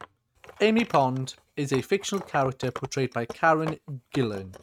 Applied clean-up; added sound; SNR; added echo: neural mask model RNNoise.